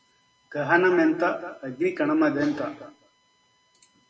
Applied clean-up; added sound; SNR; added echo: none; none; none; none.